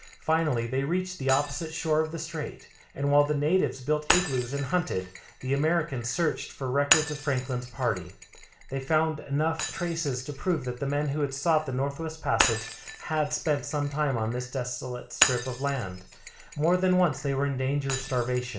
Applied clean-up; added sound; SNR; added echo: none; Shatter; 8 dB; reverberation time 0.4 s.